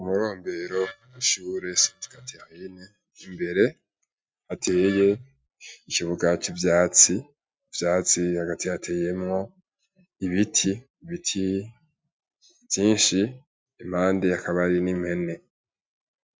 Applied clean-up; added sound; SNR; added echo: neural mask model RNNoise.